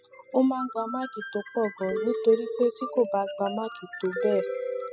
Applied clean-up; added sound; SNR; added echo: classical method spectral subtraction.